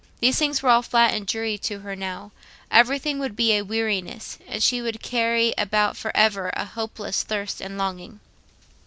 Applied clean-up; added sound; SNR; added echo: none; none; none; none.